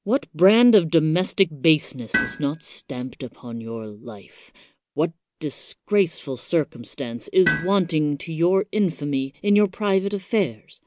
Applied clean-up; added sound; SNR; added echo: none; Tools; 11 dB; none.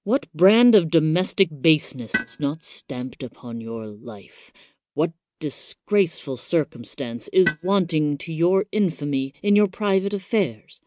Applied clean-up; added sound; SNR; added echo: neural mask model RNNoise.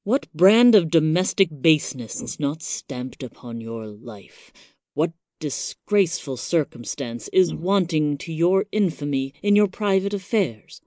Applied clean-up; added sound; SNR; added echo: neural mask model Resemble Enhance denoiser.